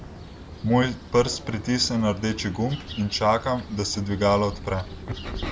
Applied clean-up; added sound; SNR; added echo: none; Bird vocalization, bird call, bird song; 12 dB; none.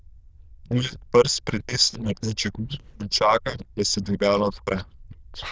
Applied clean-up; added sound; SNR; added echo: neural diffusion model UNIVERSE++.